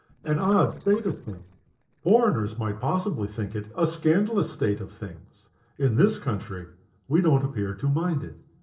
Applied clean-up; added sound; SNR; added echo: neural separator model SepFormer DNS4.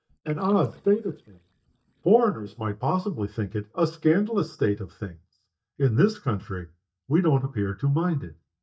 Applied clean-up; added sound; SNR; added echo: neural mask model DeepFilterNet 3.